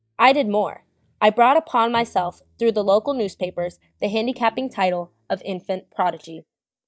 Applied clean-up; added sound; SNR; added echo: neural mask model DeepFilterNet 3.